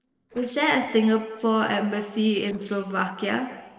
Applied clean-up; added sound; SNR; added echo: neural separator model SepFormer DNS4.